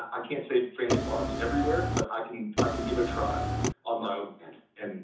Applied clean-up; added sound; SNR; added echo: none; Car; -3 dB; reverberation time 0.6 s.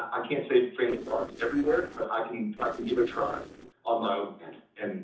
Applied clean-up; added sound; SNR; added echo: neural separator model SepFormer DNS4.